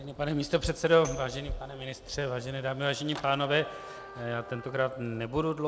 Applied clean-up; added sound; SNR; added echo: none; Tambourine + Trumpet; 20 dB; none.